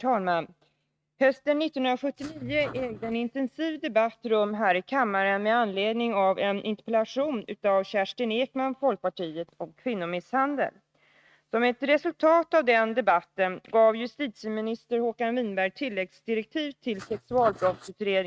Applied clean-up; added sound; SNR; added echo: neural mask model RNNoise.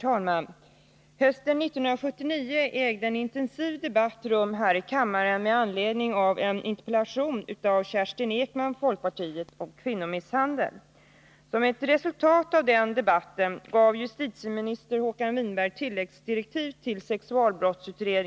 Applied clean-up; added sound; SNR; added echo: none; none; none; none.